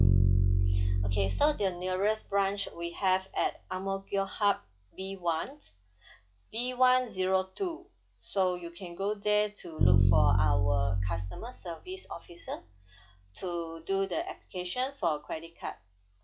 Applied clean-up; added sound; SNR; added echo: classical method log-MMSE.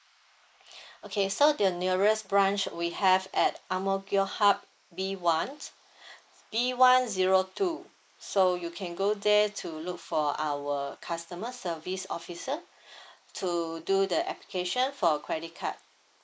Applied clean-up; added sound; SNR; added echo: neural mask model Resemble Enhance denoiser.